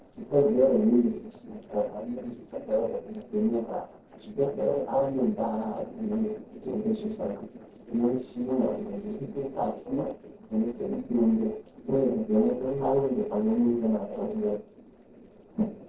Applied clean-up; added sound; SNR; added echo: neural separator model SepFormer DNS4.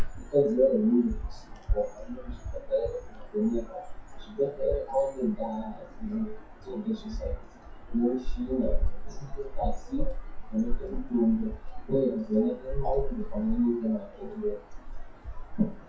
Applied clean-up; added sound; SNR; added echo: classical method WPE with log-MMSE.